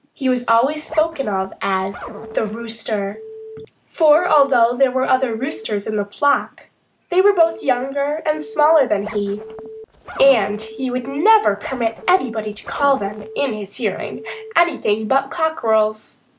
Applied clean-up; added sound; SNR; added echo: none; Zipper (clothing) + Telephone; 15 dB; none.